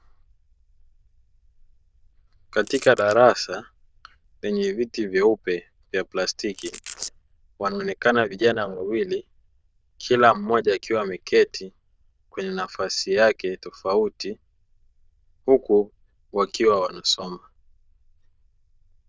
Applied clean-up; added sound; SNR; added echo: neural diffusion model UNIVERSE++.